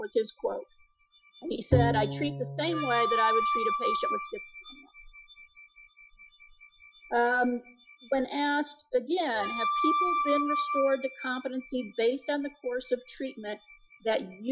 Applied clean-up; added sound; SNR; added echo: classical method Wiener filter.